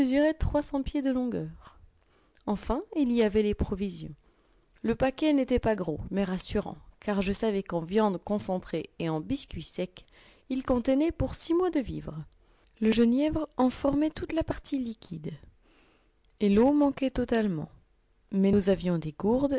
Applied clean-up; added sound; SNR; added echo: none; none; none; none.